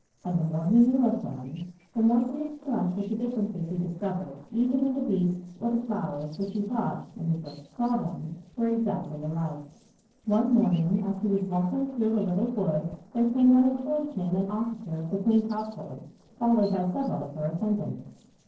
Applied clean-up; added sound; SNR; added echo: neural separator model SepFormer DNS4.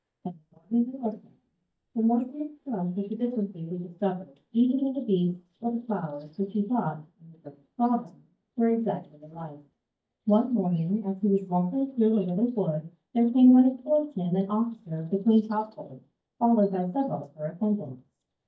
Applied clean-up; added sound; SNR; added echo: neural mask model DeepFilterNet 3.